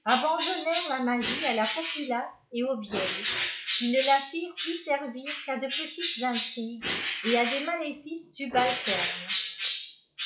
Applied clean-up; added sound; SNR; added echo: classical method log-MMSE.